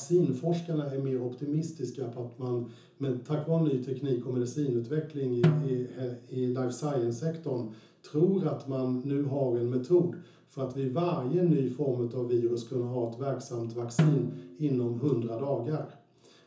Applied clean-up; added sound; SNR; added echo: none; Snare drum; 3 dB; reverberation time 0.6 s.